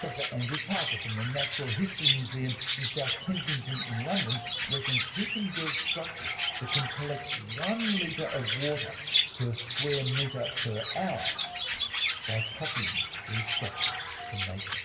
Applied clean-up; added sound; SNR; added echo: none; Chirp, tweet; -2 dB; reverberation time 1.4 s.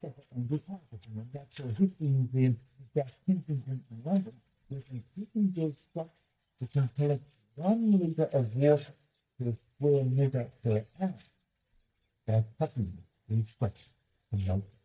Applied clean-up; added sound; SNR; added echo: neural mask model DeepFilterNet 3.